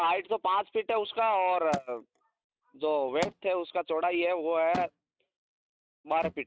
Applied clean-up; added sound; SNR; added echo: neural mask model RNNoise.